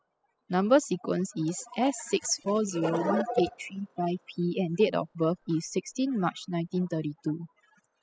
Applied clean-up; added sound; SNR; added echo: classical method spectral subtraction.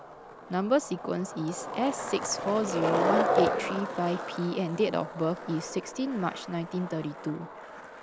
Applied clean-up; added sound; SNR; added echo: none; Skateboard; 2 dB; none.